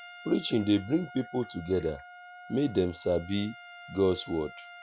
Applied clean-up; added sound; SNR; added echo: none; Trumpet; 18 dB; none.